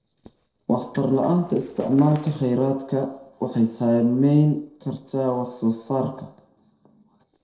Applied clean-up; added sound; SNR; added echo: neural separator model SepFormer DNS4.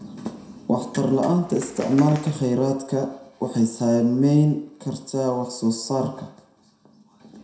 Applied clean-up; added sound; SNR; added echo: none; Bird; 20 dB; reverberation time 0.6 s.